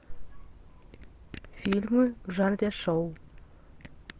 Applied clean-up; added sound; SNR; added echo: none; Camera; 17 dB; none.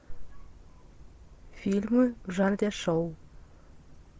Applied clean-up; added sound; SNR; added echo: none; none; none; none.